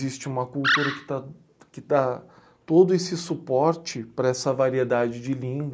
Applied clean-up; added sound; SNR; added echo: neural mask model Resemble Enhance denoiser.